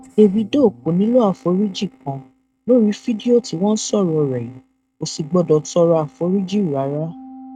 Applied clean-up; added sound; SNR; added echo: neural mask model RNNoise.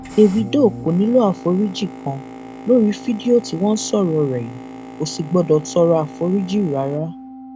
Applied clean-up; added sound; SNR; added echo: none; Boat, Water vehicle + Organ; 15 dB; none.